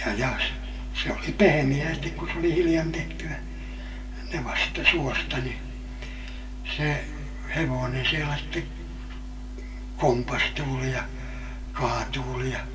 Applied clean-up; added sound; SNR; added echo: none; none; none; reverberation time 1.6 s.